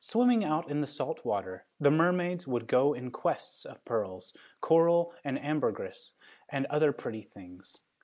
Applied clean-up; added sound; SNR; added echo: neural mask model Resemble Enhance denoiser.